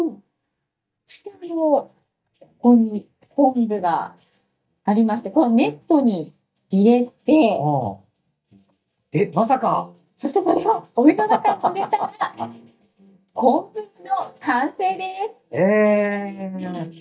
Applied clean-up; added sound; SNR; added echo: neural mask model DeepFilterNet 3.